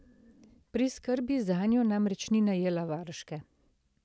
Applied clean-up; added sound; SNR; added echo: none; none; none; none.